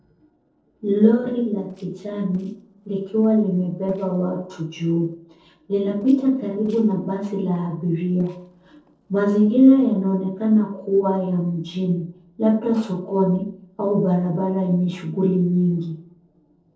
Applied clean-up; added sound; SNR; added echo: neural separator model SepFormer DNS4.